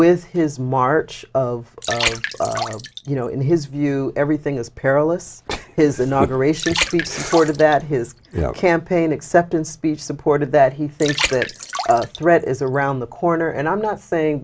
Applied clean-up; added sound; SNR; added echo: none; Water; 11 dB; none.